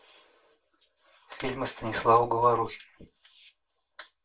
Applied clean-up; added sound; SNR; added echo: none; none; none; reverberation time 0.1 s.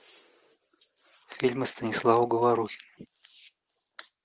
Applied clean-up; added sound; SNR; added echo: none; none; none; none.